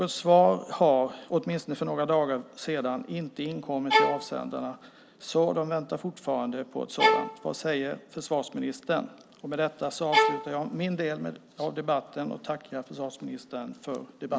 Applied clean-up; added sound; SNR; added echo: none; Bowed string instrument; -2 dB; none.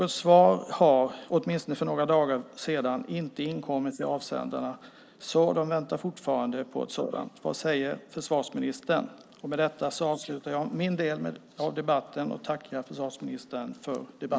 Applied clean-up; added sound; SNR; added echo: neural mask model Resemble Enhance denoiser.